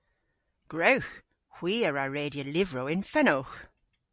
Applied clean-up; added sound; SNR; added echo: none; none; none; none.